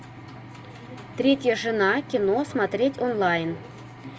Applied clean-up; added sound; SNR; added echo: none; none; none; none.